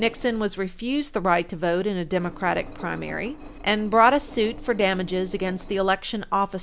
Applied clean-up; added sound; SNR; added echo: none; Engine; 16 dB; none.